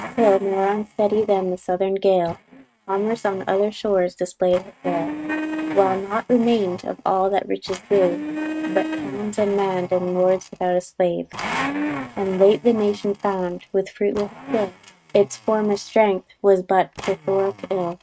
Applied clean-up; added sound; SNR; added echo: neural mask model RNNoise.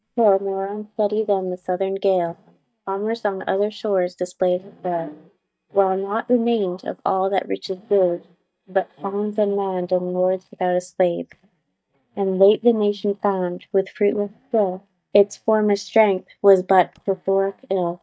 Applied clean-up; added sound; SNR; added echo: neural mask model DeepFilterNet 3.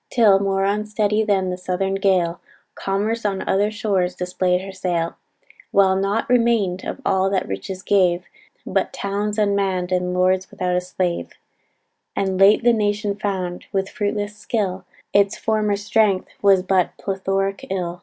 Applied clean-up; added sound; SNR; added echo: none; none; none; none.